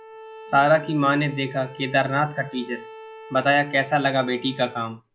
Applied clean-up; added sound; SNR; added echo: none; Bowed string instrument; 18 dB; none.